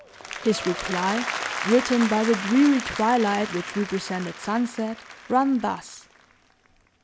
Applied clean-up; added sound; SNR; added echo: none; Applause; 9 dB; none.